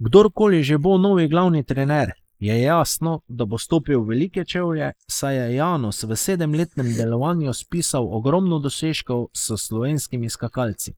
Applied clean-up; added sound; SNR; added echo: neural mask model Resemble Enhance denoiser.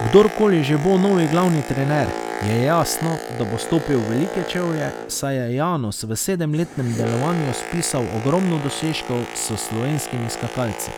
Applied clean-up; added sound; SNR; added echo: none; Boat, Water vehicle; 10 dB; none.